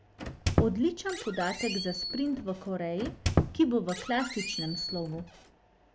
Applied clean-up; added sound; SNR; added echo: none; Squeak; 2 dB; none.